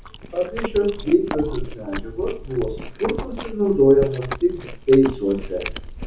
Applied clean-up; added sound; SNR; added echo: none; Chewing, mastication; 10 dB; reverberation time 0.6 s.